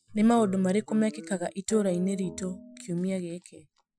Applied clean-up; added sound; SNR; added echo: classical method Wiener filter.